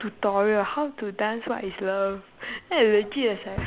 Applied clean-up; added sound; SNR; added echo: none; Drawer open or close; 18 dB; none.